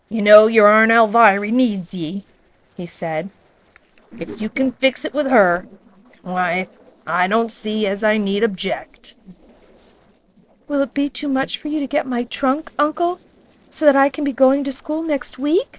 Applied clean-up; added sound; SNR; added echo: neural separator model SepFormer DNS4.